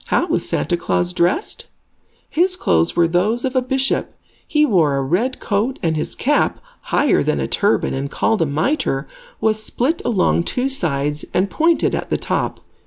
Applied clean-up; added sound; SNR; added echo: none; none; none; none.